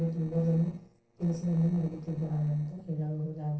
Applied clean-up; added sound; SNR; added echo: neural separator model SepFormer DNS4.